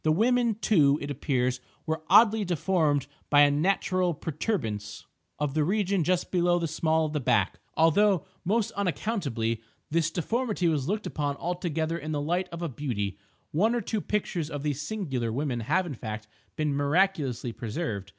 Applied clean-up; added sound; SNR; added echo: none; none; none; none.